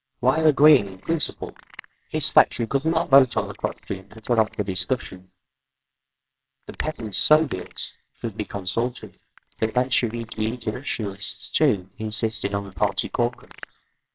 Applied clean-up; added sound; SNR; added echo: neural separator model SepFormer WHAMR!.